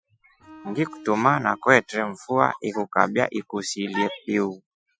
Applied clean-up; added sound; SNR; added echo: classical method Wiener filter.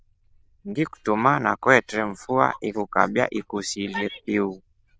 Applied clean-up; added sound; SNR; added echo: neural diffusion model UNIVERSE++.